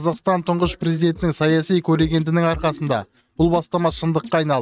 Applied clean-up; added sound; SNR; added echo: neural mask model RNNoise.